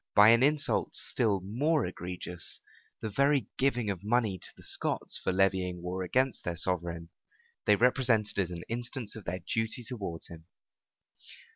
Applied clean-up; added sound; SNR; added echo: none; none; none; none.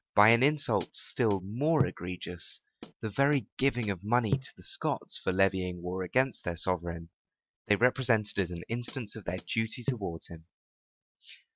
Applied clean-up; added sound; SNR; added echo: neural mask model RNNoise.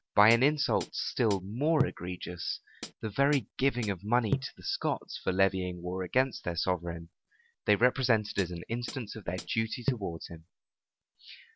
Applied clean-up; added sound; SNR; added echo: none; Hi-hat; 9 dB; none.